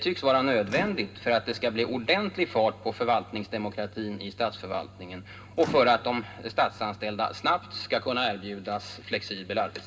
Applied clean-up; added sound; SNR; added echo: none; Microwave oven; 18 dB; reverberation time 0.2 s.